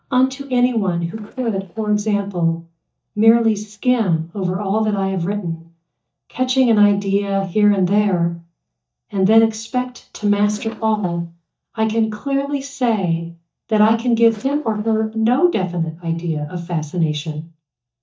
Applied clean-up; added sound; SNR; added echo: neural mask model DeepFilterNet 3.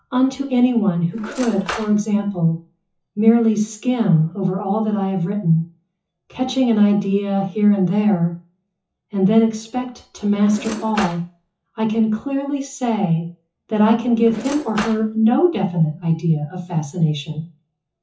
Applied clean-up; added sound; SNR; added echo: classical method WPE with log-MMSE.